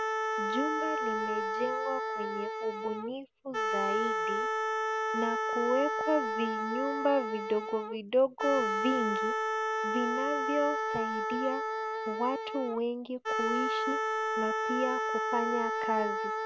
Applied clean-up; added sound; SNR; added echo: none; Wind instrument, woodwind instrument; -2 dB; none.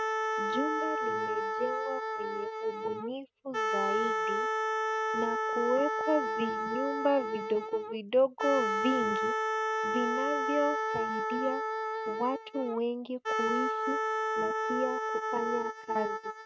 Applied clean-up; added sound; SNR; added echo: neural mask model RNNoise.